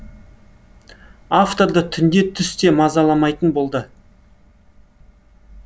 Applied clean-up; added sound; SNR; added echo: none; none; none; none.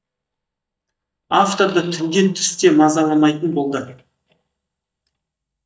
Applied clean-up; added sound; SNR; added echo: neural mask model DeepFilterNet 3.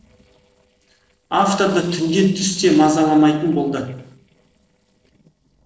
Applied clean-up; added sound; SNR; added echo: neural separator model SepFormer DNS4.